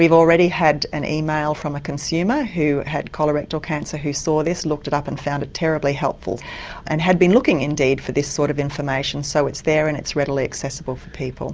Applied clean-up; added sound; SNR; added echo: none; none; none; none.